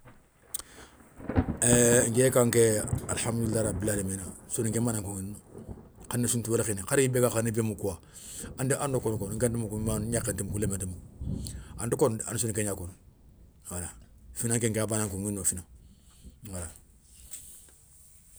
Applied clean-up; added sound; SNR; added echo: none; Thunder; 10 dB; none.